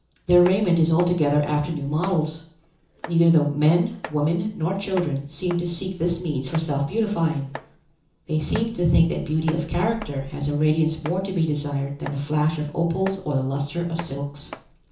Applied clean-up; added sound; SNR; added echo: none; Domestic sounds, home sounds; 19 dB; reverberation time 0.7 s.